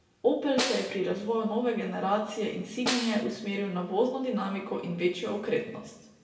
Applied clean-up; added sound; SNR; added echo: none; Snare drum; 8 dB; reverberation time 0.9 s.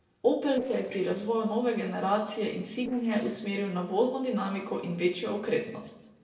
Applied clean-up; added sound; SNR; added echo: neural separator model SepFormer DNS4.